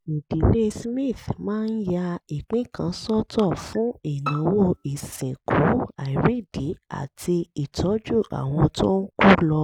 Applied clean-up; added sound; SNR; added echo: none; Bowed string instrument; 13 dB; none.